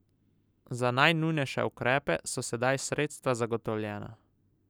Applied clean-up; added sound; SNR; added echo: none; none; none; none.